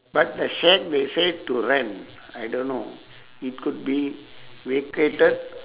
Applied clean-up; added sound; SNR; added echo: none; none; none; none.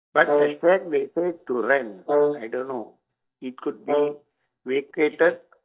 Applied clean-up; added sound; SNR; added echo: neural mask model DeepFilterNet 3.